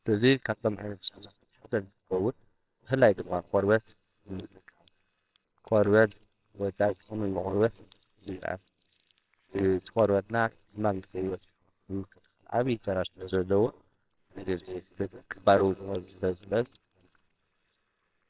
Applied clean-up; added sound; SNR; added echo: neural separator model SepFormer WHAMR!.